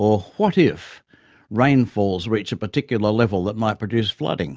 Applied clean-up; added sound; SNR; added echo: none; none; none; none.